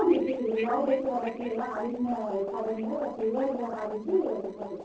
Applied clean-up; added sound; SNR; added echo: neural separator model SepFormer DNS4.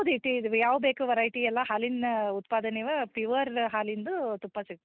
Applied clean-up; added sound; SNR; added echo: none; none; none; none.